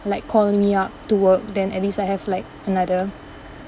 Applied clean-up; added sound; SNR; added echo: none; none; none; none.